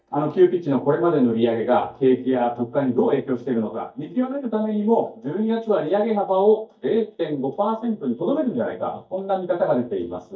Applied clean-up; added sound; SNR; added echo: neural mask model DeepFilterNet 3.